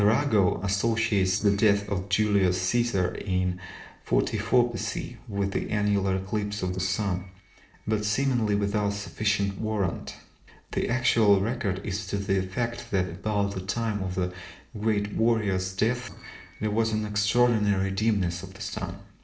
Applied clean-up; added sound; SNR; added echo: neural separator model SepFormer DNS4.